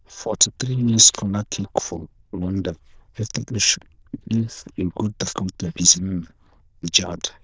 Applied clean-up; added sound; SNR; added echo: neural diffusion model UNIVERSE++.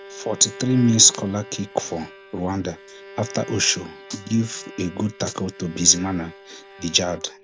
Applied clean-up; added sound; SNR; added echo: none; Bowed string instrument; 18 dB; none.